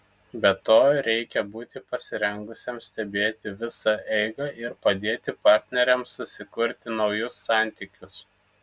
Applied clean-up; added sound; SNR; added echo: none; none; none; none.